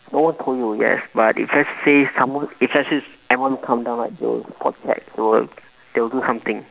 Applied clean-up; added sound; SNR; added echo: none; none; none; none.